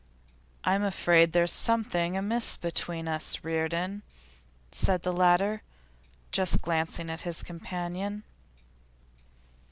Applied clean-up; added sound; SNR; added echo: none; none; none; none.